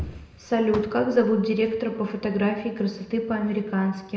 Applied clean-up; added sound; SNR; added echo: none; Fireworks; 16 dB; reverberation time 0.8 s.